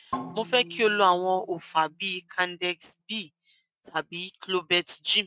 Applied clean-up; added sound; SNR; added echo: neural mask model RNNoise.